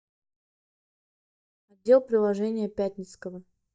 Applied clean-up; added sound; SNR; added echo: neural mask model DeepFilterNet 3.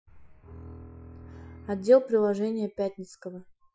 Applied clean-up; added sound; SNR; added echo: classical method Wiener filter.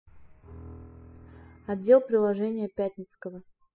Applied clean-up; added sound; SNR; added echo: classical method spectral subtraction.